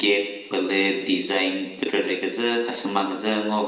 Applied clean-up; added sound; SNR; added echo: none; Rattle (instrument); 17 dB; reverberation time 1.1 s.